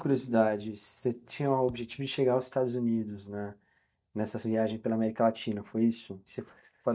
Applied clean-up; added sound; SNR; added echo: neural mask model DeepFilterNet 3.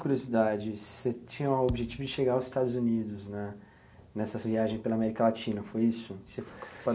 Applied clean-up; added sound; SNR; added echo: none; Thump, thud; 11 dB; none.